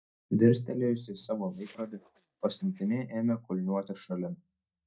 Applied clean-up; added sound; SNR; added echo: neural mask model DeepFilterNet 3.